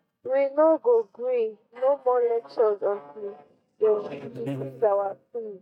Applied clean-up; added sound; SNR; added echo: neural mask model DeepFilterNet 3.